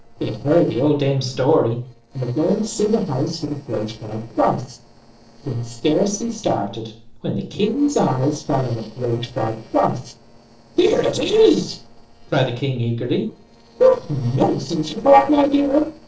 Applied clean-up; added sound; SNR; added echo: neural separator model SepFormer DNS4.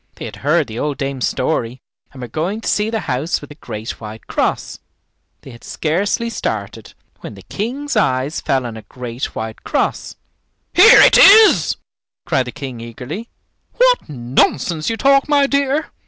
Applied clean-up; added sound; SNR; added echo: none; none; none; none.